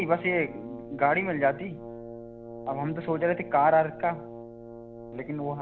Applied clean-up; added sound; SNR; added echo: none; Brass instrument; 13 dB; none.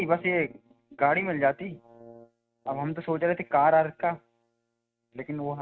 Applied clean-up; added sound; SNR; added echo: neural mask model RNNoise.